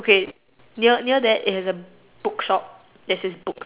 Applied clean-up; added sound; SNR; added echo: none; none; none; none.